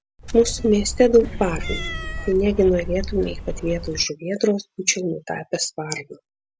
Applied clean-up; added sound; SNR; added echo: none; Cat; 7 dB; none.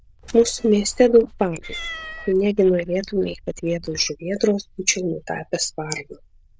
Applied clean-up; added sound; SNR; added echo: neural diffusion model UNIVERSE++.